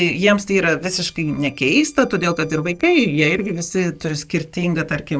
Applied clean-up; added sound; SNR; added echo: neural separator model SepFormer DNS4.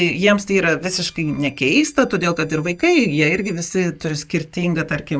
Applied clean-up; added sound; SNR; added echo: neural mask model DeepFilterNet 3.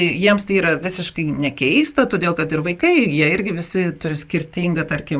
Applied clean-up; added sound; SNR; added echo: none; none; none; none.